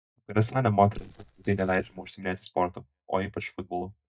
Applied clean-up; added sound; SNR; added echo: neural mask model DeepFilterNet 3.